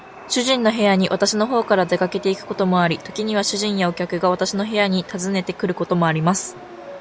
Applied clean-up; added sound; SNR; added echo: none; Chatter / Subway, metro, underground; 18 dB; none.